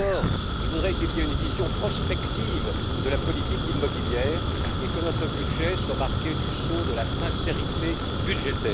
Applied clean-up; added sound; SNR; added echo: none; Fire; -5 dB; none.